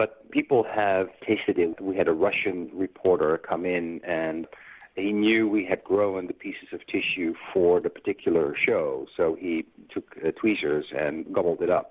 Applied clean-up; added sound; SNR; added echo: none; none; none; none.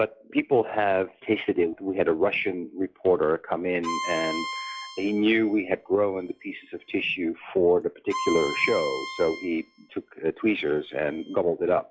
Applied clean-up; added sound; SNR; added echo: classical method log-MMSE.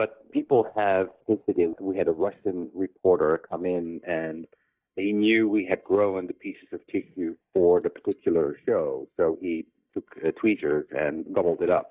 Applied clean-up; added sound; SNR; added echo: neural mask model DeepFilterNet 3.